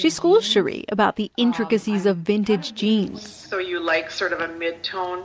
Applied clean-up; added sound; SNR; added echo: none; none; none; none.